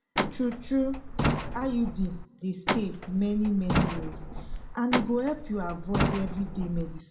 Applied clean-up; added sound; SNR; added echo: none; Truck; 1 dB; reverberation time 0.7 s.